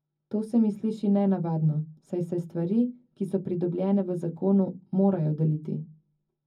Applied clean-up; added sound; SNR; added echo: none; none; none; reverberation time 0.4 s.